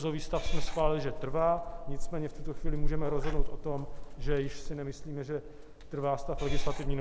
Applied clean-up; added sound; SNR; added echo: none; Meow / Purr; -4 dB; none.